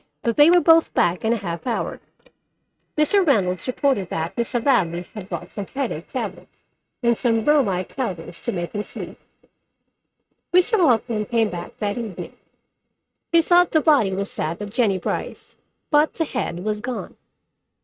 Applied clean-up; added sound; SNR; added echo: neural mask model RNNoise.